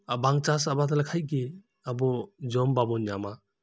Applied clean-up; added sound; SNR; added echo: none; none; none; none.